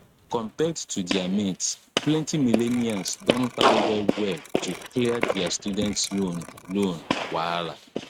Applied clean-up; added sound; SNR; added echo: neural mask model RNNoise.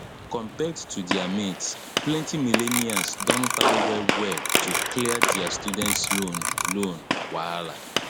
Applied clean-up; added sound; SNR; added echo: none; Clock + Gunshot, gunfire; -2 dB; none.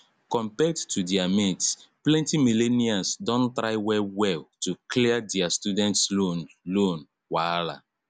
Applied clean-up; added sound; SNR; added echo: none; none; none; none.